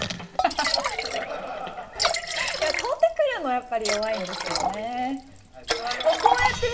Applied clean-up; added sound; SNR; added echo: none; Liquid; 1 dB; reverberation time 1.6 s.